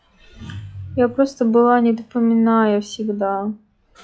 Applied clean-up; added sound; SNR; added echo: classical method log-MMSE.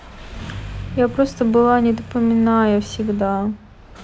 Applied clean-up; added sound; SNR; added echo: none; Engine starting; 14 dB; none.